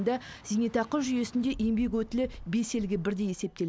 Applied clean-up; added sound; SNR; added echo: none; none; none; none.